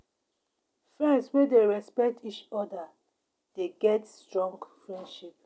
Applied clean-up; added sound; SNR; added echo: none; none; none; none.